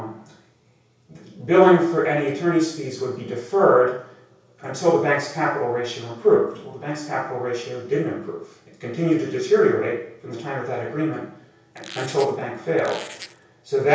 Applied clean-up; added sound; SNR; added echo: none; Squeak; 17 dB; reverberation time 0.6 s.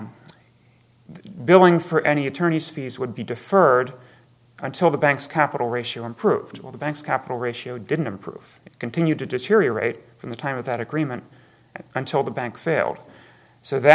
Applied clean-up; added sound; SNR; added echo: none; none; none; none.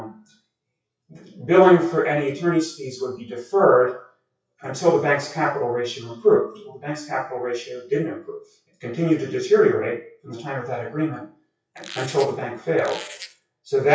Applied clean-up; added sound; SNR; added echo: classical method WPE with log-MMSE.